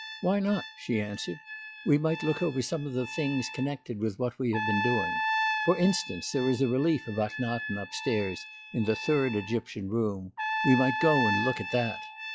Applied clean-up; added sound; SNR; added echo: classical method log-MMSE.